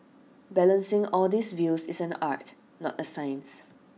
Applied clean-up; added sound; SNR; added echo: none; none; none; none.